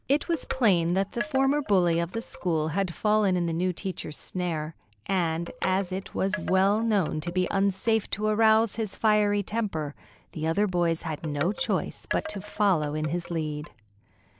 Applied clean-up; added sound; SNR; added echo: none; Wind chime; 14 dB; none.